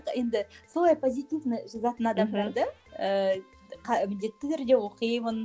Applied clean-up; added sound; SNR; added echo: none; none; none; none.